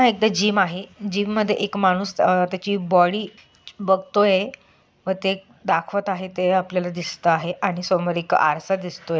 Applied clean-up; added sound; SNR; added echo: none; none; none; none.